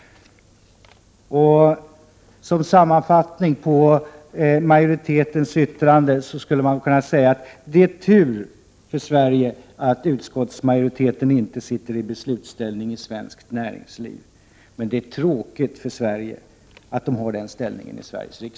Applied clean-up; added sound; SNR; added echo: none; none; none; none.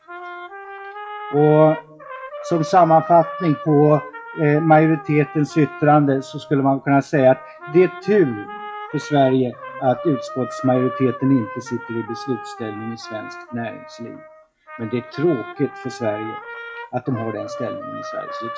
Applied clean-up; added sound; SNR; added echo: classical method WPE with log-MMSE.